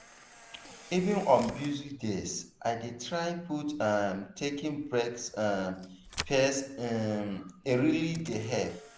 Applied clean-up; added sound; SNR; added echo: none; Camera; 19 dB; none.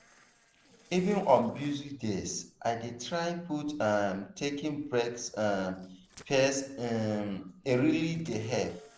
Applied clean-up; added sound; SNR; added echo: neural separator model SepFormer DNS4.